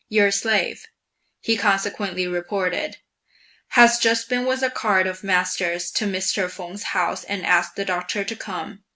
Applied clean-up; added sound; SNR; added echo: none; none; none; none.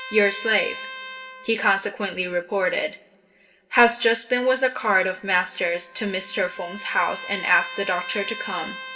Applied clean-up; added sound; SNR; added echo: none; Trumpet; 14 dB; reverberation time 0.3 s.